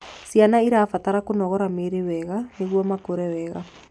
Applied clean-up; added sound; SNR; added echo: none; none; none; none.